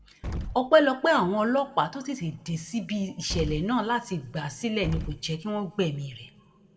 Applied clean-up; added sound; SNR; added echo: none; Explosion; 10 dB; reverberation time 2.4 s.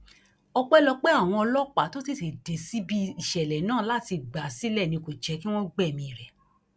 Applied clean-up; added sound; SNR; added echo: none; none; none; none.